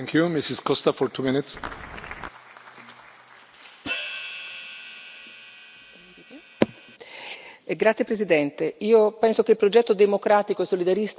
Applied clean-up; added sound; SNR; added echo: none; Hi-hat; 13 dB; none.